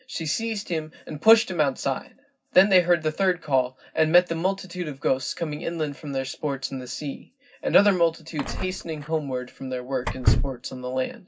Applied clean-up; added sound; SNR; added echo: none; Door / Car; 3 dB; reverberation time 0.4 s.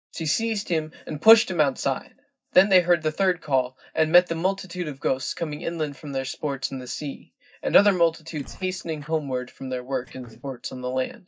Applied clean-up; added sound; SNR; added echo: neural mask model DeepFilterNet 3.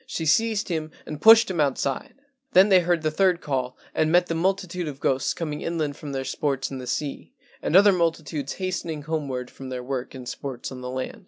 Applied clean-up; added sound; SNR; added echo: none; none; none; none.